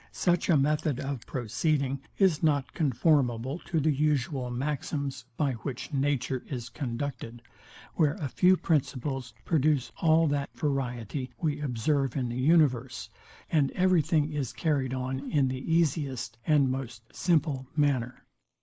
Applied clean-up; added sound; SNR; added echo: neural mask model Resemble Enhance denoiser.